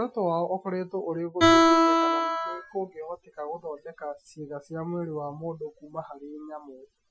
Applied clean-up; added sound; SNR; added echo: classical method Wiener filter.